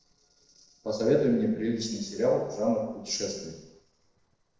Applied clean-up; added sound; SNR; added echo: neural separator model SepFormer DNS4.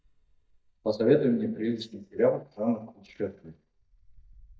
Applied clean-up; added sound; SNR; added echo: neural mask model DeepFilterNet 3.